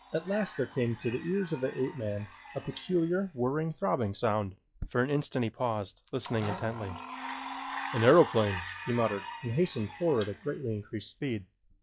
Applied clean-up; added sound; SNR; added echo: classical method log-MMSE.